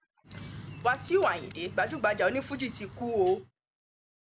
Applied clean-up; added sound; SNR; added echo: none; Bird; 14 dB; none.